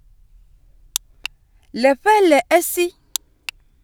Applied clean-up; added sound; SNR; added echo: none; none; none; none.